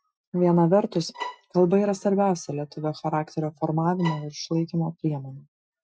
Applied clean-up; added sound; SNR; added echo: classical method Wiener filter.